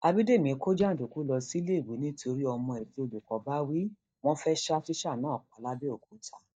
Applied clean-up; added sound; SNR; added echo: neural mask model DeepFilterNet 3.